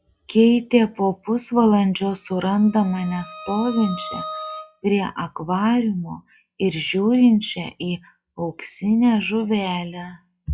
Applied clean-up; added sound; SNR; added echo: classical method log-MMSE.